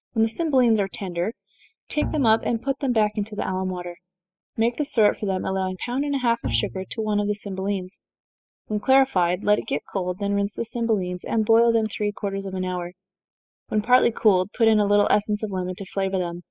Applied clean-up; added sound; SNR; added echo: classical method spectral subtraction.